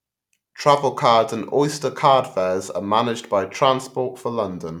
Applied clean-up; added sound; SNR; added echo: none; none; none; none.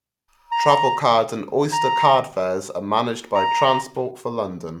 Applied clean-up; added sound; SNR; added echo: none; Wind instrument, woodwind instrument; 2 dB; none.